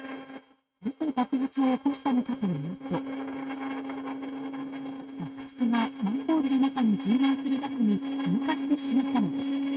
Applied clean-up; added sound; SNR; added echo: neural mask model RNNoise.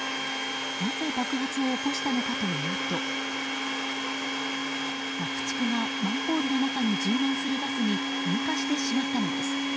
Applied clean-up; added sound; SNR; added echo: none; Domestic sounds, home sounds; -2 dB; none.